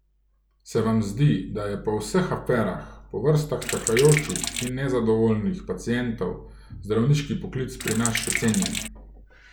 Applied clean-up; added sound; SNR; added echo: none; Sink (filling or washing); 4 dB; none.